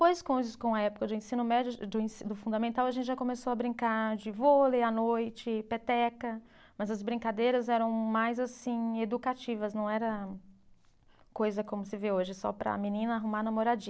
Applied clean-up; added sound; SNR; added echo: none; none; none; none.